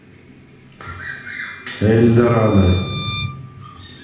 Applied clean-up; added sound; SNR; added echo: none; Bowed string instrument; 16 dB; reverberation time 0.9 s.